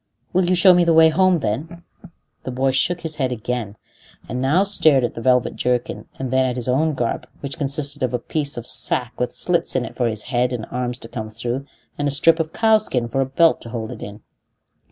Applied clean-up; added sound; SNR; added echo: none; none; none; none.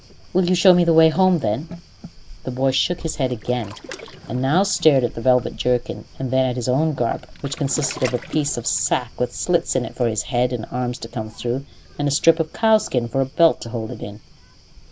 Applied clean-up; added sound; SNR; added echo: none; Waves, surf; 18 dB; none.